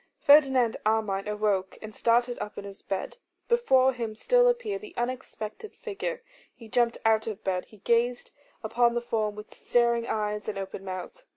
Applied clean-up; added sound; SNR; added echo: none; none; none; none.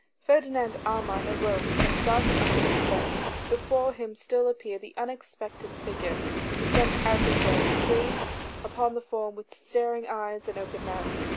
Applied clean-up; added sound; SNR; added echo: none; Waves, surf; 0 dB; none.